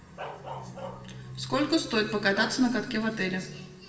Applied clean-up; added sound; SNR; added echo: none; Bark; 15 dB; reverberation time 0.9 s.